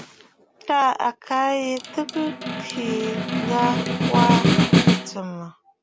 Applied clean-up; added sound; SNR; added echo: none; Snare drum; -4 dB; none.